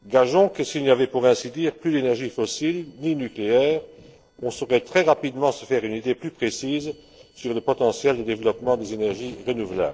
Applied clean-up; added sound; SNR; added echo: neural separator model SepFormer DNS4.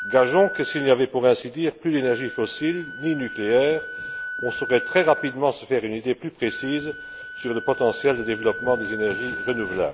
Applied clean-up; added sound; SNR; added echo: none; Wind instrument, woodwind instrument; 11 dB; none.